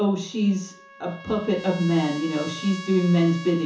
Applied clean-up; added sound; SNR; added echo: none; Trumpet; 17 dB; reverberation time 0.7 s.